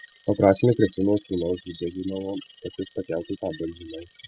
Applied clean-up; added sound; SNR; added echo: classical method spectral subtraction.